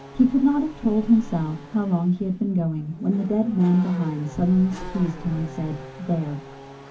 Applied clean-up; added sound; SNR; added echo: none; Race car, auto racing / Accelerating, revving, vroom; 18 dB; reverberation time 0.3 s.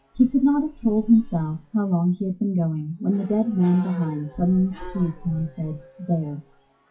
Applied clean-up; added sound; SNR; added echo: classical method WPE with log-MMSE.